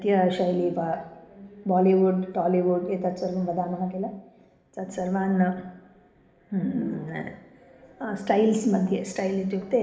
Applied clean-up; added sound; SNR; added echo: none; none; none; reverberation time 1.1 s.